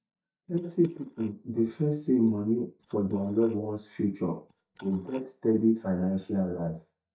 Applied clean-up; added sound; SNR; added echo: neural mask model DeepFilterNet 3.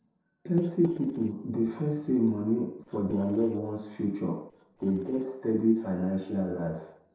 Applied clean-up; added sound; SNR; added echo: neural separator model SepFormer DNS4.